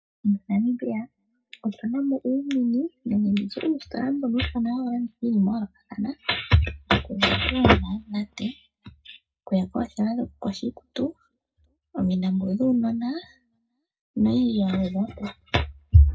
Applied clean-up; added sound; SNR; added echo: none; none; none; reverberation time 0.2 s.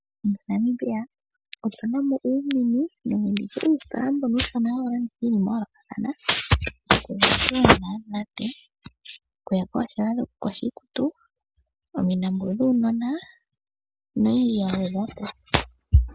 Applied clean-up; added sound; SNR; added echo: none; none; none; none.